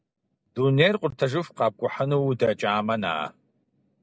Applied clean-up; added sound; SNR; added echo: none; none; none; none.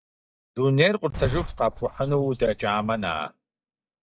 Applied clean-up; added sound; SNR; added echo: neural mask model DeepFilterNet 3.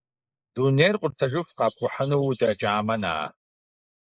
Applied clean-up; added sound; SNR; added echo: neural mask model Resemble Enhance denoiser.